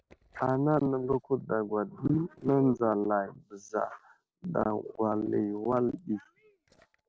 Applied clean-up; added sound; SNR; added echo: neural separator model SepFormer DNS4.